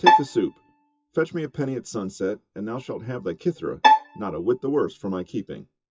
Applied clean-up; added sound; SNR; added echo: classical method WPE with log-MMSE.